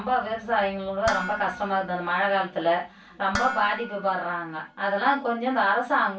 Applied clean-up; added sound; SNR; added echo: none; Dishes, pots, and pans; 11 dB; reverberation time 0.3 s.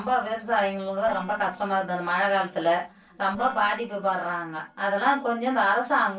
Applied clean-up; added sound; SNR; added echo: neural separator model SepFormer DNS4.